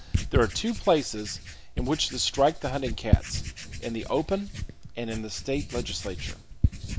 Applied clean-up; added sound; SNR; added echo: none; Writing; 2 dB; none.